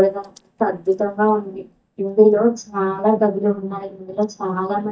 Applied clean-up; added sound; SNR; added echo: neural mask model DeepFilterNet 3.